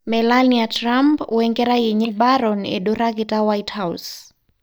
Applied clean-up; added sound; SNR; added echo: neural mask model DeepFilterNet 3.